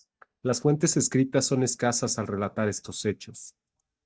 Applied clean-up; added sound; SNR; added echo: neural mask model DeepFilterNet 3.